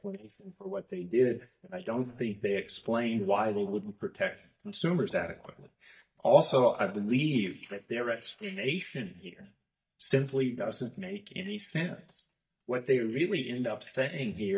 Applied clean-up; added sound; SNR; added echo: neural mask model DeepFilterNet 3.